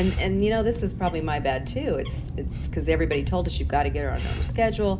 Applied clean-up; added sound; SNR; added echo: none; Bird; 2 dB; reverberation time 0.3 s.